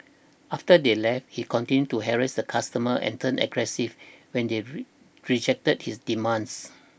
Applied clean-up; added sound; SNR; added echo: none; none; none; none.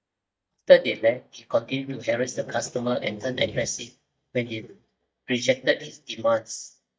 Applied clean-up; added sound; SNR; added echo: neural mask model DeepFilterNet 3.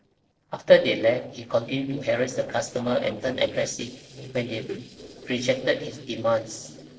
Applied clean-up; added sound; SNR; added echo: neural separator model SepFormer DNS4.